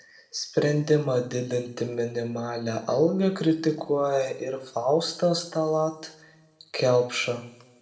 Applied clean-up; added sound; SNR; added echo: none; none; none; reverberation time 0.9 s.